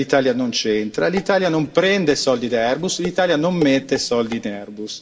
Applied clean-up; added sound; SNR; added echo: none; Dishes, pots, and pans; 16 dB; reverberation time 0.3 s.